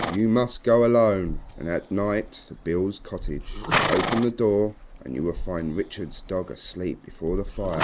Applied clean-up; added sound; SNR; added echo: none; Livestock, farm animals, working animals; 7 dB; none.